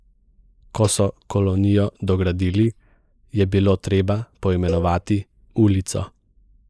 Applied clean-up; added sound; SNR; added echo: neural mask model Resemble Enhance denoiser.